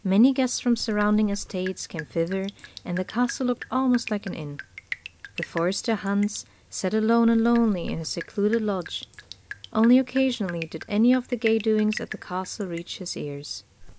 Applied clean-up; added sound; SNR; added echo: none; Drip; 16 dB; none.